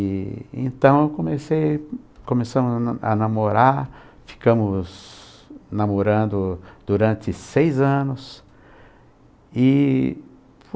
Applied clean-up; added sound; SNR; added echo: none; none; none; none.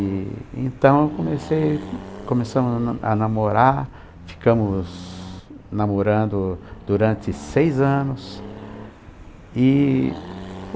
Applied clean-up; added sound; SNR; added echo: none; Accelerating, revving, vroom; 16 dB; none.